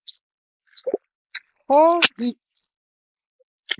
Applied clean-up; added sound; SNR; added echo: neural mask model Resemble Enhance denoiser.